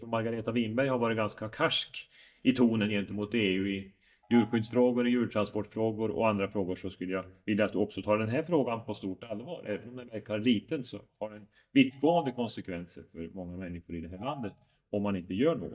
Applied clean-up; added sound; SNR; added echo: neural mask model DeepFilterNet 3.